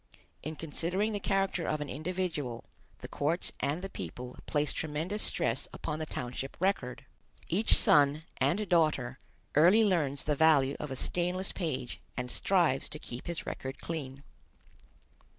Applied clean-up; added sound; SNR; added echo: none; none; none; none.